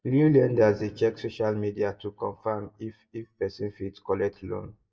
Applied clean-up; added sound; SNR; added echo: neural mask model DeepFilterNet 3.